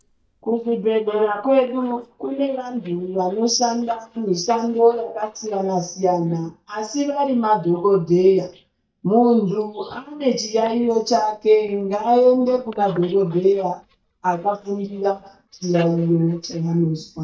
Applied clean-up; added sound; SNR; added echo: neural mask model DeepFilterNet 3.